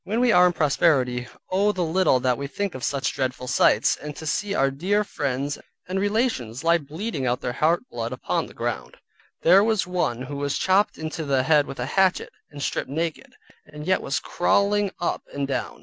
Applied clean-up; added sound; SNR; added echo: none; none; none; none.